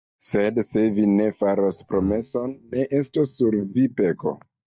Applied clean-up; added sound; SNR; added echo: neural mask model DeepFilterNet 3.